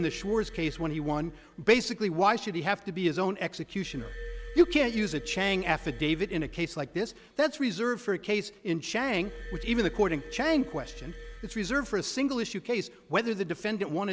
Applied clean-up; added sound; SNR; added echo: none; Glass; 16 dB; none.